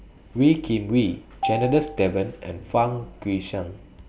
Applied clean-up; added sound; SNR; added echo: none; Marimba, xylophone; 10 dB; none.